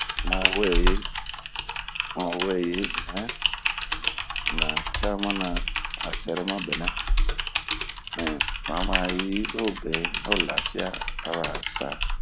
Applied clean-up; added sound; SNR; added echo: none; Typing; -4 dB; none.